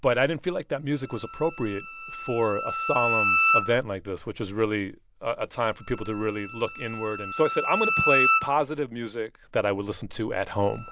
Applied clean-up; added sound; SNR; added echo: none; Bowed string instrument; 2 dB; none.